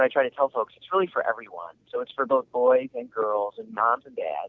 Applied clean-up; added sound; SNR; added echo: none; none; none; none.